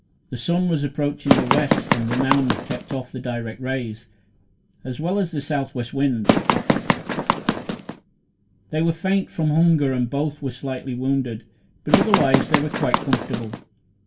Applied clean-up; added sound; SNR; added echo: none; Run; -3 dB; reverberation time 0.2 s.